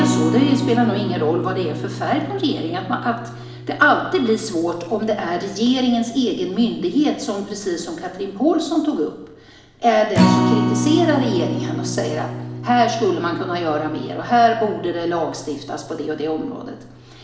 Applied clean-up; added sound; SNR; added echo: none; Acoustic guitar; 6 dB; reverberation time 0.8 s.